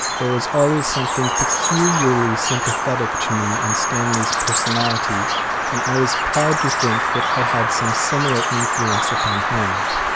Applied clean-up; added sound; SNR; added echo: none; Bird vocalization, bird call, bird song; -3 dB; none.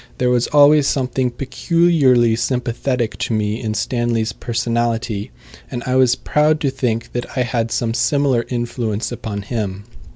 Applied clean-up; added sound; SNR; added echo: none; none; none; none.